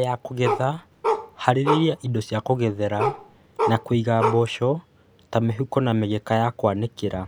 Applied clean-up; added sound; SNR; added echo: none; Bark; 3 dB; none.